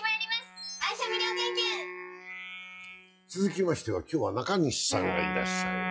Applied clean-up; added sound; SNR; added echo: classical method log-MMSE.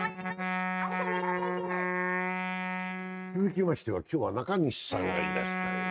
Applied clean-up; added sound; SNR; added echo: neural mask model RNNoise.